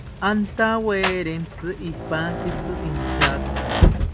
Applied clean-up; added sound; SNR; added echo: none; Rain; -2 dB; none.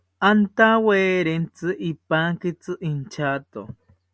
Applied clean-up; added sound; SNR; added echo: none; none; none; none.